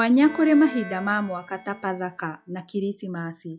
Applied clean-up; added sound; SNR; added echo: classical method log-MMSE.